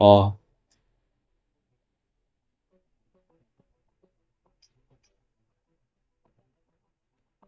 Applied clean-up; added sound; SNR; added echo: neural mask model DeepFilterNet 3.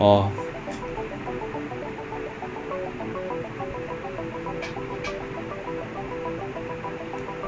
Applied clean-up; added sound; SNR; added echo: none; Organ; 3 dB; none.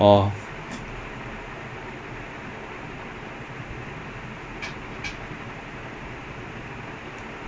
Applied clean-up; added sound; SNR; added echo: none; none; none; none.